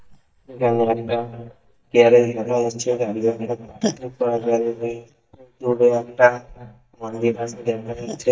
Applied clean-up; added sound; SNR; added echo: neural mask model DeepFilterNet 3.